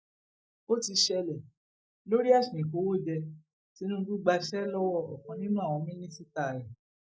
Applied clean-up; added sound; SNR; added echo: neural mask model DeepFilterNet 3.